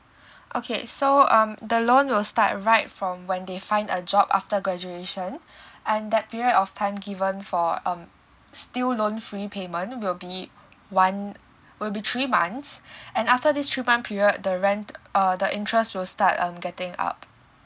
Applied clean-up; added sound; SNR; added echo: none; none; none; none.